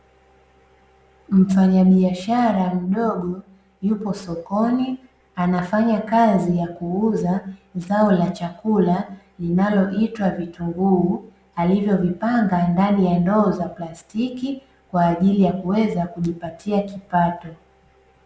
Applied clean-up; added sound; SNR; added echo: none; none; none; none.